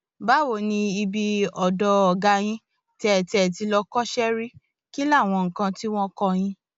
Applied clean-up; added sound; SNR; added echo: none; none; none; none.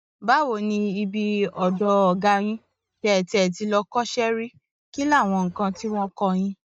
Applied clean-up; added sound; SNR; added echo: neural mask model DeepFilterNet 3.